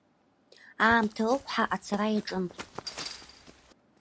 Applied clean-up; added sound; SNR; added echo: none; Run; 14 dB; none.